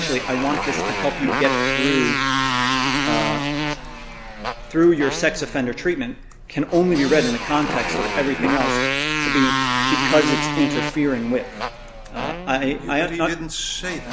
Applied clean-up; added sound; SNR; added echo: none; Motorcycle; 2 dB; none.